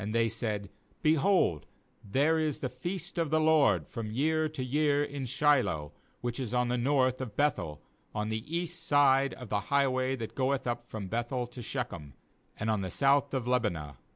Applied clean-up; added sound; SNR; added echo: none; none; none; none.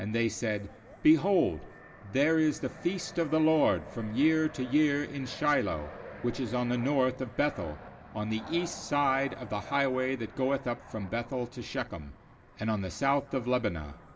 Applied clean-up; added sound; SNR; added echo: none; Fixed-wing aircraft, airplane; 18 dB; reverberation time 2.0 s.